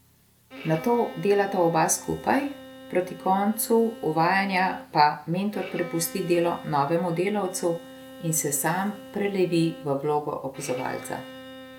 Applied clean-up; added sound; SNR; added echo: none; Bowed string instrument; 17 dB; none.